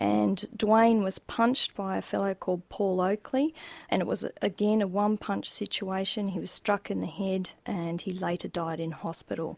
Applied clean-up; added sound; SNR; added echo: none; none; none; none.